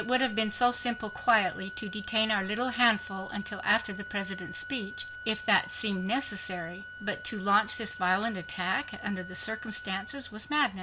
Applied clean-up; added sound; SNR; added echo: none; Organ; 14 dB; none.